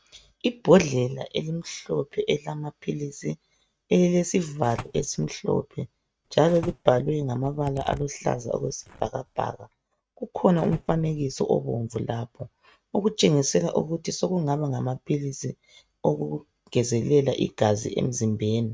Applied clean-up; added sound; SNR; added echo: neural mask model RNNoise.